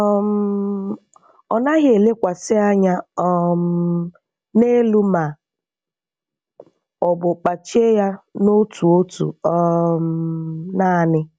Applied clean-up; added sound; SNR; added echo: none; none; none; none.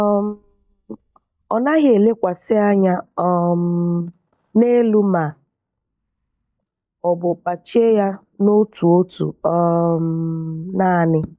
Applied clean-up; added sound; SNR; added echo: neural mask model DeepFilterNet 3.